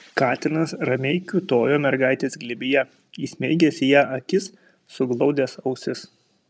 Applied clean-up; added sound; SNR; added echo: none; none; none; none.